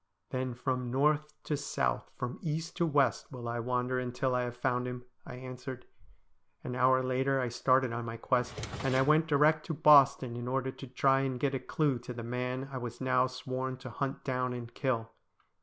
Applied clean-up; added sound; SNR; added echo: none; Drawer open or close; 11 dB; none.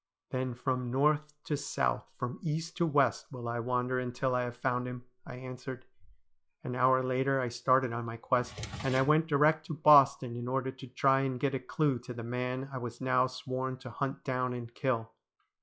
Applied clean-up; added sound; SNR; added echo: classical method log-MMSE.